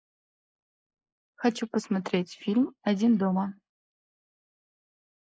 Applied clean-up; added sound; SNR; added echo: neural mask model Resemble Enhance denoiser.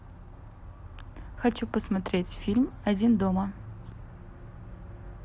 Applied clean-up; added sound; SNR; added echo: none; none; none; none.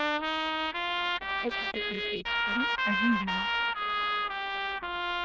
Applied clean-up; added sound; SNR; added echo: neural diffusion model UNIVERSE++.